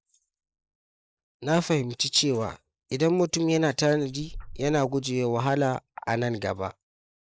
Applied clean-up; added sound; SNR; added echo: neural mask model Resemble Enhance denoiser.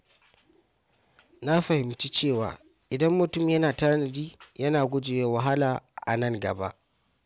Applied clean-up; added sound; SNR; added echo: none; none; none; none.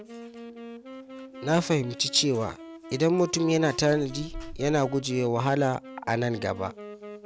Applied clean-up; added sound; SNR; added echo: none; Bird + Wind instrument, woodwind instrument; 14 dB; none.